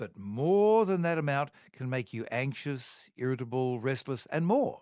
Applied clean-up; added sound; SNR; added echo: none; none; none; none.